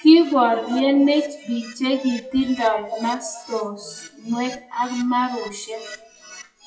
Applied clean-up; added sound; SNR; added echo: classical method WPE with log-MMSE.